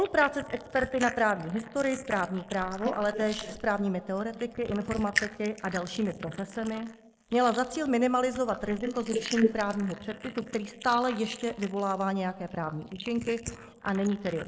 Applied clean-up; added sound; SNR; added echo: neural mask model Resemble Enhance denoiser.